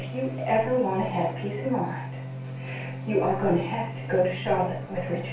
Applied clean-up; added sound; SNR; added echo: none; Organ; 8 dB; reverberation time 0.3 s.